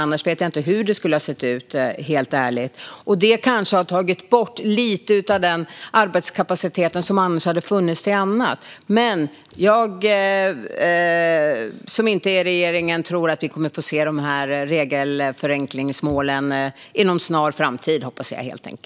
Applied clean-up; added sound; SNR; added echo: none; none; none; none.